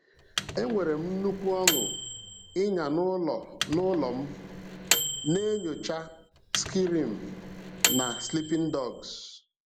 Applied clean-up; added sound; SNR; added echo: none; Microwave oven; 3 dB; none.